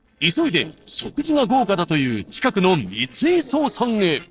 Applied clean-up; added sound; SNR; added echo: neural separator model SepFormer DNS4.